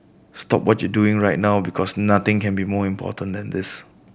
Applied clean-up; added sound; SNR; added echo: none; none; none; none.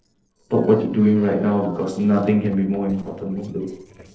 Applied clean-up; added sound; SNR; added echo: neural separator model SepFormer DNS4.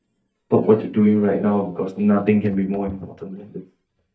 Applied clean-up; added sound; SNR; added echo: neural mask model DeepFilterNet 3.